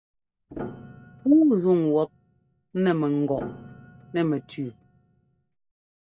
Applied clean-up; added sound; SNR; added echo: none; Piano; 17 dB; none.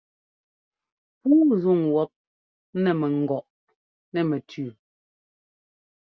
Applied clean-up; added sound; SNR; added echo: none; none; none; none.